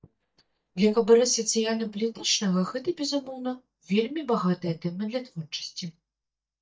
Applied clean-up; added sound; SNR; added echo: neural mask model DeepFilterNet 3.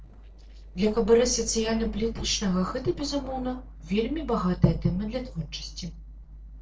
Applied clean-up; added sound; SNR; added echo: neural separator model SepFormer DNS4.